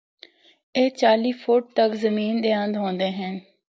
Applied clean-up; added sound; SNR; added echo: none; none; none; none.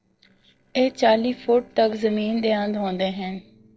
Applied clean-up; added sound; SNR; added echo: neural separator model SepFormer DNS4.